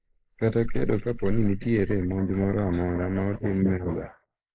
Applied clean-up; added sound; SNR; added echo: neural mask model Resemble Enhance denoiser.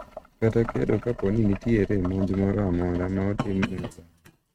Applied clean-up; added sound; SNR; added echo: neural mask model RNNoise.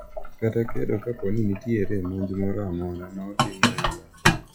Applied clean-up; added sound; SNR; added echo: classical method log-MMSE.